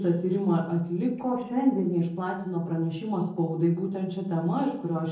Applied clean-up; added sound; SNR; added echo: neural separator model SepFormer DNS4.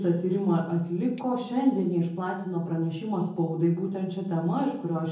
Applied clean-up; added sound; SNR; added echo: none; Bicycle bell; 14 dB; reverberation time 0.7 s.